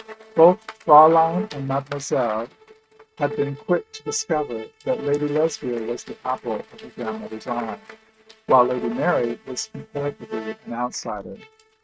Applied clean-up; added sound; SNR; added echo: neural mask model RNNoise.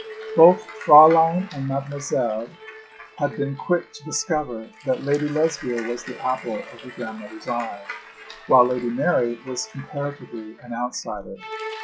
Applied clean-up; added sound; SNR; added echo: classical method log-MMSE.